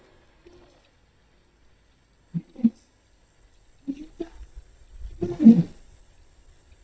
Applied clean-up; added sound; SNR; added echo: neural mask model DeepFilterNet 3.